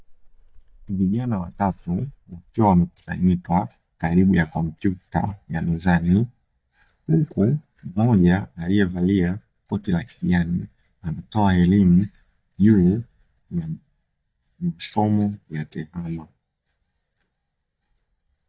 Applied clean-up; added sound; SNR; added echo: neural mask model DeepFilterNet 3.